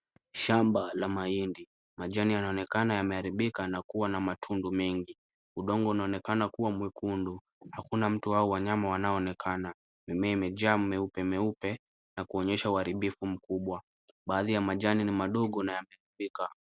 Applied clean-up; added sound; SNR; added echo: none; none; none; none.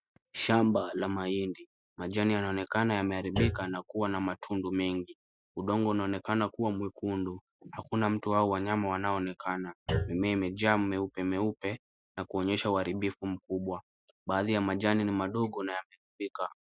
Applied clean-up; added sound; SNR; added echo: classical method Wiener filter.